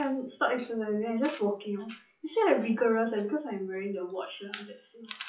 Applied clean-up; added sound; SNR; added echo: classical method WPE with log-MMSE.